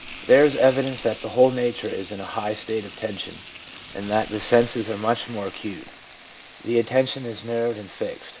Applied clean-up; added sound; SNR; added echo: none; Frying (food); 17 dB; none.